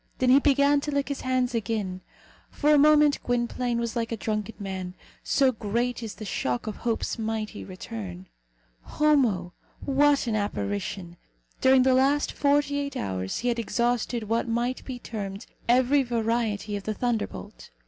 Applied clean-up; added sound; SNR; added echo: none; none; none; none.